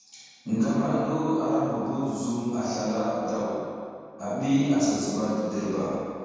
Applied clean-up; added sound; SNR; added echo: none; none; none; reverberation time 2.1 s.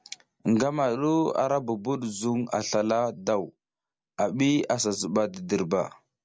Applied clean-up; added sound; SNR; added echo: none; none; none; none.